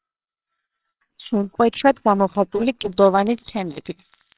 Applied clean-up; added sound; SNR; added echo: neural separator model SepFormer WHAMR!.